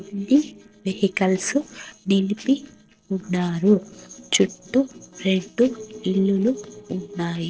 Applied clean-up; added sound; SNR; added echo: neural separator model SepFormer DNS4.